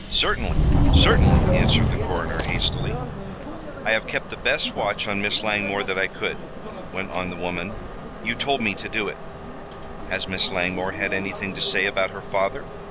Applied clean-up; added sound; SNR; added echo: none; Subway, metro, underground; -2 dB; none.